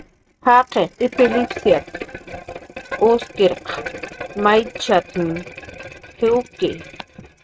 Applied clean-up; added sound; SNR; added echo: neural mask model RNNoise.